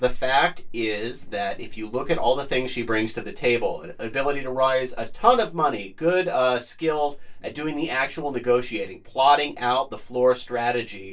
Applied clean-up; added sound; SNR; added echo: neural separator model SepFormer DNS4.